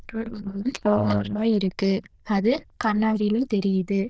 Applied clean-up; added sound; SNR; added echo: neural diffusion model UNIVERSE++.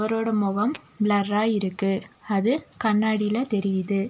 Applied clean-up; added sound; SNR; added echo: none; none; none; none.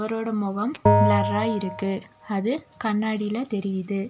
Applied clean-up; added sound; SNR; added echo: none; Bell; -2 dB; none.